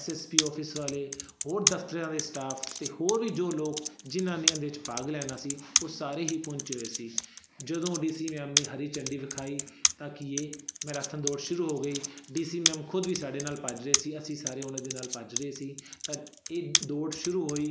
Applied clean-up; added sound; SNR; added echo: none; Computer keyboard; 0 dB; none.